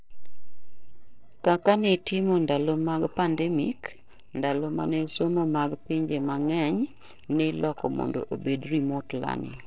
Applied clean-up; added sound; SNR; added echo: neural separator model SepFormer DNS4.